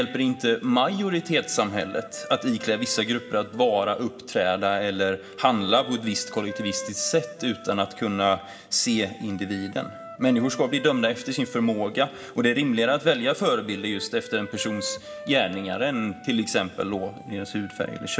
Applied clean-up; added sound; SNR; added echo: none; Wind instrument, woodwind instrument; 17 dB; reverberation time 0.4 s.